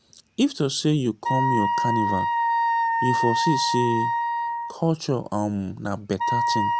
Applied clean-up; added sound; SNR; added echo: none; Wind instrument, woodwind instrument; -1 dB; none.